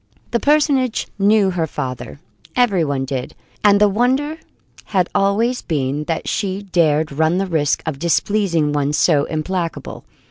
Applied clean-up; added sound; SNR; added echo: none; none; none; none.